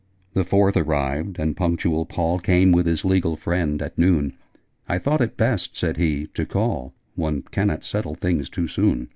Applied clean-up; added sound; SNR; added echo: none; none; none; none.